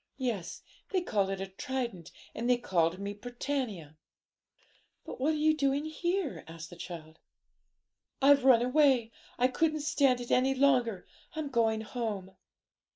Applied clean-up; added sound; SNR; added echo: neural mask model Resemble Enhance denoiser.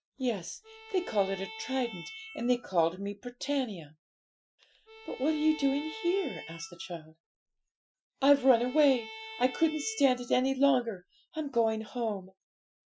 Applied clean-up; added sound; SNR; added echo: classical method Wiener filter.